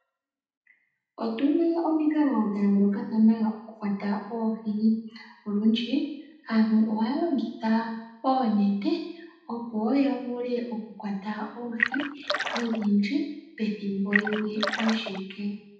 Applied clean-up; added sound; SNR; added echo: none; Splash, splatter; 4 dB; reverberation time 0.8 s.